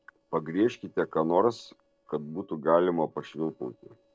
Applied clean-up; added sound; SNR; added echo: neural separator model SepFormer DNS4.